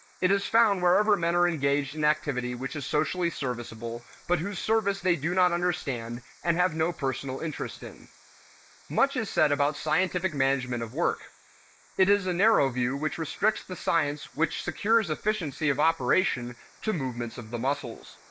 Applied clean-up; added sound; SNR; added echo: neural mask model Resemble Enhance denoiser.